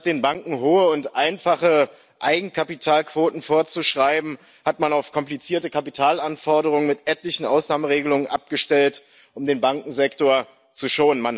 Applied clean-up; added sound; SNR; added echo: none; none; none; none.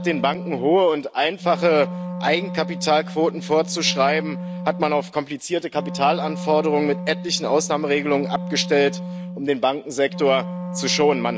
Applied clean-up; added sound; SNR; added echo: none; Wind instrument, woodwind instrument; 9 dB; none.